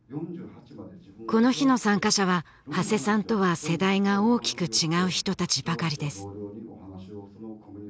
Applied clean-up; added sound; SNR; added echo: none; none; none; none.